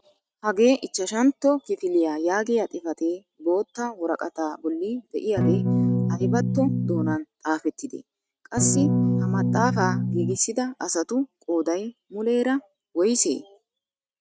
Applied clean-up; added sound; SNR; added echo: neural mask model RNNoise.